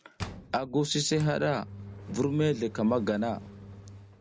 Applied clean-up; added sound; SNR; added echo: none; Engine; 14 dB; none.